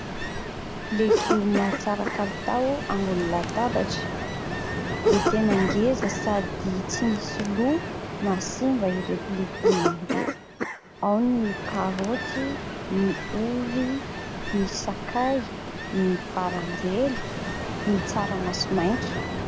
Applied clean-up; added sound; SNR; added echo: none; Ocean + Cough; 2 dB; none.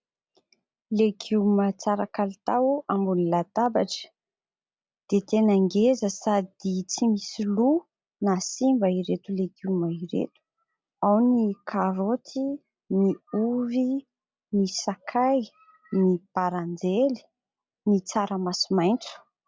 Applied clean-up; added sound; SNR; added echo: none; none; none; none.